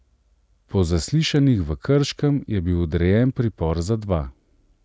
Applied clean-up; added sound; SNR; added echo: none; none; none; none.